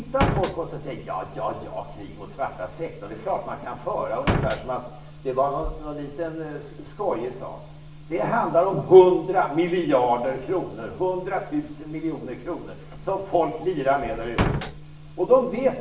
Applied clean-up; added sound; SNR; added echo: none; Slam; 0 dB; reverberation time 0.7 s.